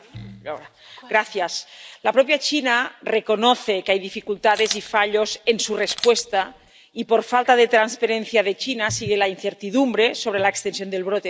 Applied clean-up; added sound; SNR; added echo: none; Camera; 15 dB; none.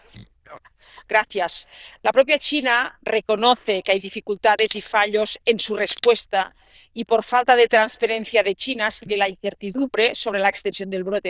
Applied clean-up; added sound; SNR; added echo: neural diffusion model UNIVERSE++.